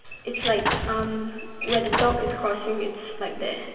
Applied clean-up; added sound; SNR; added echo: none; Squeak / Slam / Wood; 3 dB; reverberation time 2.7 s.